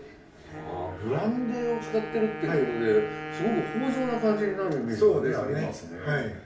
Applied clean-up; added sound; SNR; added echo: none; Wind instrument, woodwind instrument; 11 dB; reverberation time 0.4 s.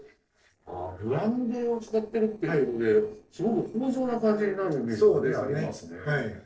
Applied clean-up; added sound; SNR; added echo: neural separator model SepFormer DNS4.